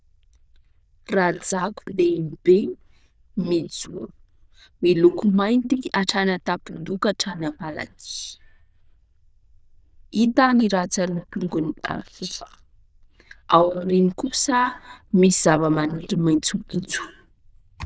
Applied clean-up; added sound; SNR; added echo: neural diffusion model UNIVERSE++.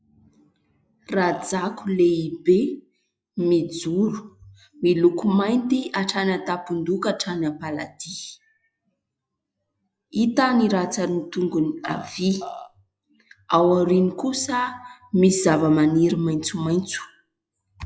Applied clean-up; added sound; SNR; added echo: classical method log-MMSE.